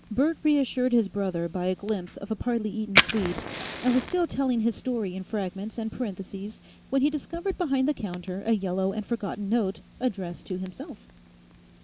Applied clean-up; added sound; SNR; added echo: none; Fire; 8 dB; none.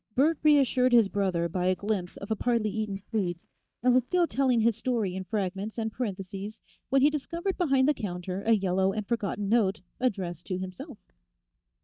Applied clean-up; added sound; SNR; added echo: neural mask model DeepFilterNet 3.